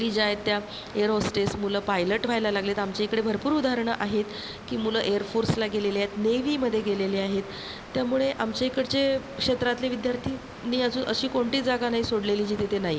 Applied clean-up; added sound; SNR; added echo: none; Water; 15 dB; none.